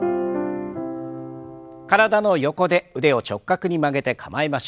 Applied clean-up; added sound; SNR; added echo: none; none; none; none.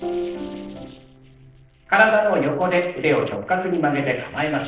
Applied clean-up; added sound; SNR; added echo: neural separator model SepFormer DNS4.